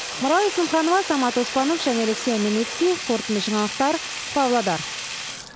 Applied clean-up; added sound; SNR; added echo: none; Sink (filling or washing); 8 dB; none.